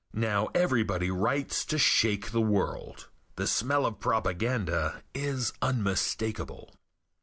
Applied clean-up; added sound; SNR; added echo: none; none; none; none.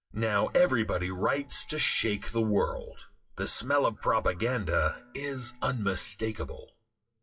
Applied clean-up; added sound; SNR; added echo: classical method WPE with log-MMSE.